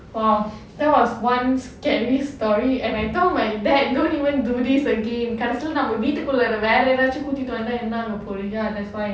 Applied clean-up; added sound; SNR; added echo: none; none; none; none.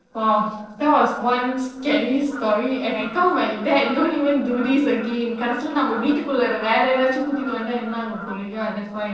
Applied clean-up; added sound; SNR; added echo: neural separator model SepFormer DNS4.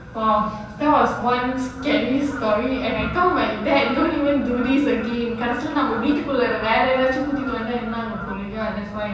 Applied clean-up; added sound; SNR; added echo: none; Fowl; 15 dB; reverberation time 1.2 s.